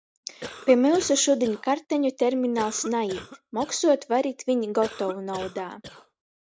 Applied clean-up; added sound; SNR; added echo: none; Cough; 16 dB; none.